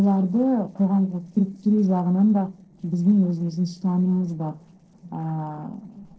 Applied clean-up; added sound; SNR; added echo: neural separator model SepFormer DNS4.